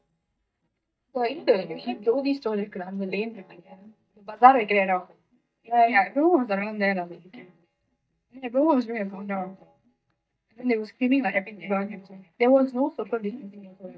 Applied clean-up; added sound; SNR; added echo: neural mask model DeepFilterNet 3.